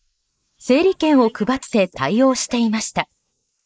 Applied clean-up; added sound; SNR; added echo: neural mask model Resemble Enhance denoiser.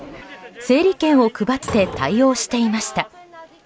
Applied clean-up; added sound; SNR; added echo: none; Slam; 15 dB; none.